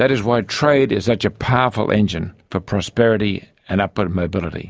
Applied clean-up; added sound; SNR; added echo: none; none; none; none.